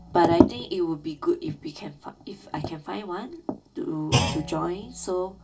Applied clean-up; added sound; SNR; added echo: none; Thump, thud; 8 dB; reverberation time 0.2 s.